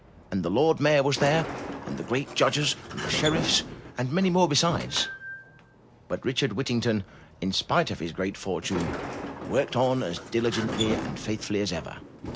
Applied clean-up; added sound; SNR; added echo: none; Sliding door; 10 dB; none.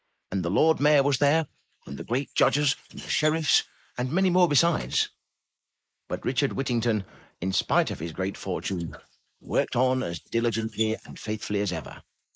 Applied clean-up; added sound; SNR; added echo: neural mask model Resemble Enhance denoiser.